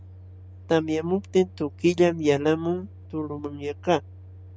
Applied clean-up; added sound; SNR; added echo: none; Microwave oven; 18 dB; none.